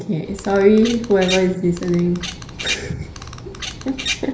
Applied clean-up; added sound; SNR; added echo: none; Bird vocalization, bird call, bird song; 10 dB; reverberation time 0.5 s.